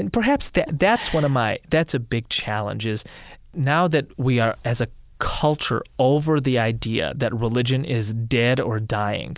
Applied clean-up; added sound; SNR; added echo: none; none; none; none.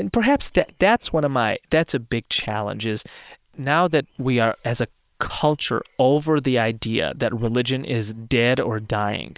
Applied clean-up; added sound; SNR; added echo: neural separator model SepFormer WHAM!.